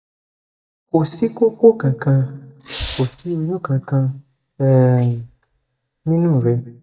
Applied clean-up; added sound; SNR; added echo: neural mask model DeepFilterNet 3.